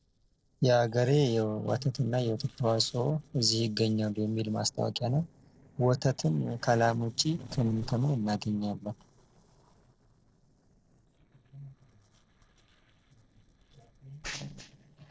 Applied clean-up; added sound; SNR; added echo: neural separator model SepFormer DNS4.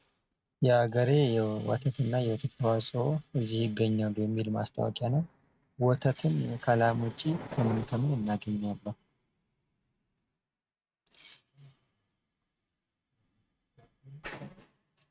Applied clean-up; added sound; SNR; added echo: neural mask model RNNoise.